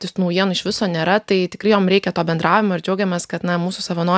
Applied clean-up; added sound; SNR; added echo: none; none; none; none.